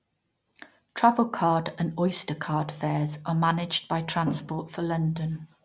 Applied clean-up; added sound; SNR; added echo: none; none; none; none.